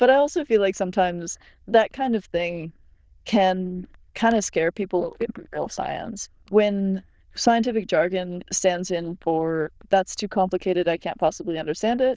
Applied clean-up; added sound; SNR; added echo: neural diffusion model UNIVERSE++.